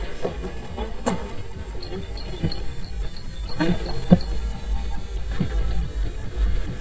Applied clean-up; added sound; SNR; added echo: neural mask model DeepFilterNet 3.